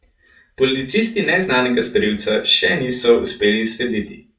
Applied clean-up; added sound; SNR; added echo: none; none; none; reverberation time 0.3 s.